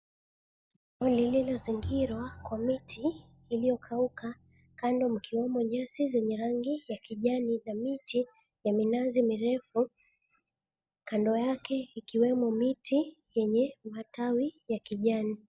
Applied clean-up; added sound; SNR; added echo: none; Bowed string instrument; 17 dB; none.